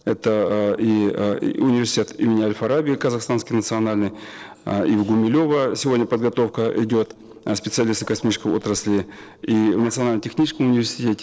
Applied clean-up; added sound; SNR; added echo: neural separator model SepFormer DNS4.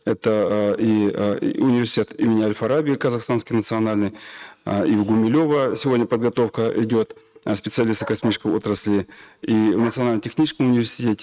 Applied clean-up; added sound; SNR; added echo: neural mask model RNNoise.